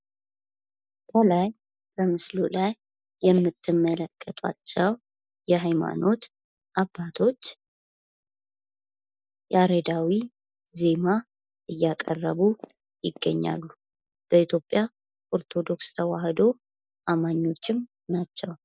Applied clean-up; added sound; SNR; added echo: neural mask model Resemble Enhance denoiser.